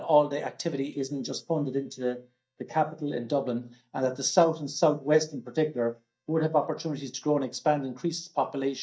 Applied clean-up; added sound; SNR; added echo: neural mask model DeepFilterNet 3.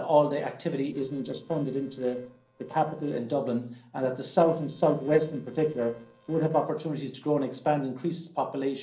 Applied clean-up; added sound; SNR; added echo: neural separator model SepFormer DNS4.